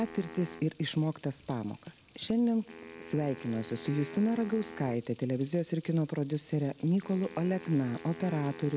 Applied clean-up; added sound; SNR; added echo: none; Wind instrument, woodwind instrument + Water tap, faucet; 16 dB; none.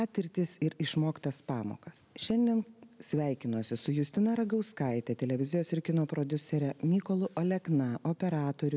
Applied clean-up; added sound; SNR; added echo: none; none; none; none.